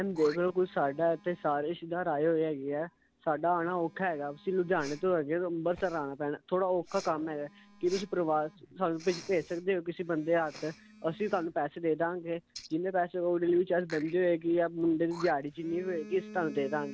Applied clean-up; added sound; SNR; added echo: none; Respiratory sounds + Telephone; 19 dB; none.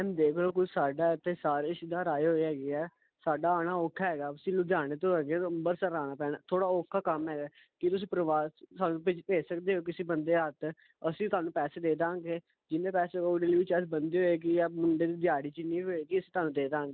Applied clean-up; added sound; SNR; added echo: none; none; none; none.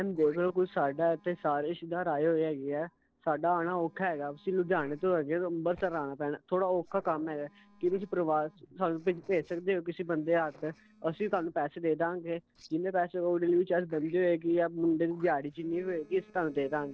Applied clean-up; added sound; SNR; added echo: neural separator model SepFormer DNS4.